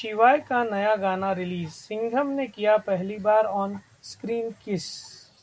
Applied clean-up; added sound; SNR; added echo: none; none; none; none.